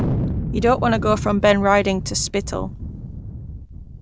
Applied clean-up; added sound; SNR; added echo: none; Thunder; 5 dB; none.